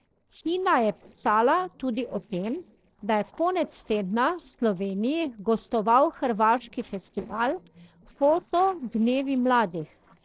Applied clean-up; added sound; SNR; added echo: neural separator model SepFormer DNS4.